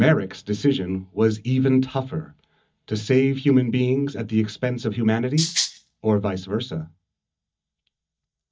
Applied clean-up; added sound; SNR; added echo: neural mask model DeepFilterNet 3.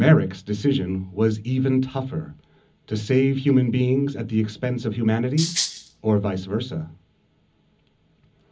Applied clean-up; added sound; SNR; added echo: none; Rattle (instrument); 5 dB; reverberation time 0.4 s.